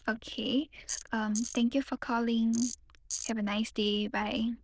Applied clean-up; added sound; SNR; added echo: neural diffusion model UNIVERSE++.